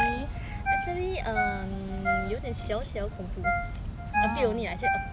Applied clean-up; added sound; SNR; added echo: none; Ringtone; 0 dB; none.